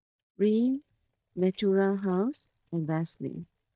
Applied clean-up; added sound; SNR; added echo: neural mask model DeepFilterNet 3.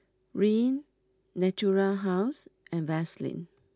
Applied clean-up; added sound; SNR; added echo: none; none; none; none.